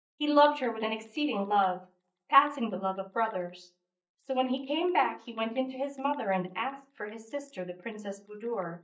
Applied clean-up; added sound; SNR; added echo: neural mask model DeepFilterNet 3.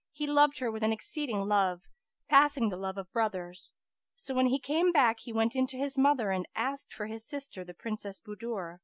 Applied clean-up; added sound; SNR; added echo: none; none; none; none.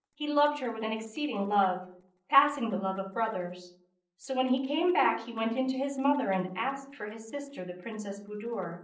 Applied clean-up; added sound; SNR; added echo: neural separator model SepFormer DNS4.